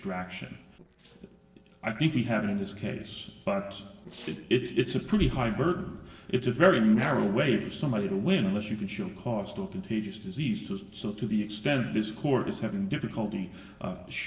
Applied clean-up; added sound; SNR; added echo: neural separator model SepFormer DNS4.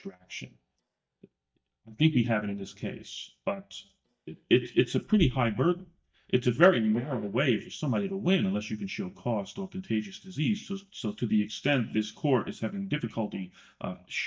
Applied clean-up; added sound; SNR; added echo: neural mask model DeepFilterNet 3.